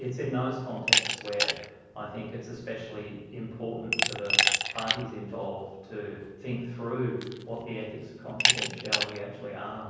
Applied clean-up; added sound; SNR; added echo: none; Glass; -3 dB; reverberation time 1.1 s.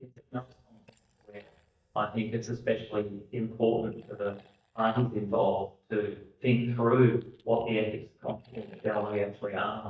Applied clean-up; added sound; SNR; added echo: neural mask model DeepFilterNet 3.